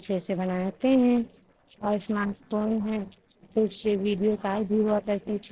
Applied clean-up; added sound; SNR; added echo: neural separator model SepFormer DNS4.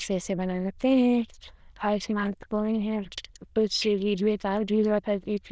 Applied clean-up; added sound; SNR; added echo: neural diffusion model UNIVERSE++.